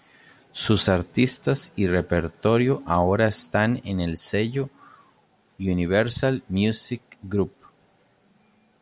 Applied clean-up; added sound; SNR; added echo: none; none; none; none.